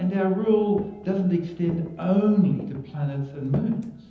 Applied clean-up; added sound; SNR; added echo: none; Walk, footsteps; 18 dB; reverberation time 0.9 s.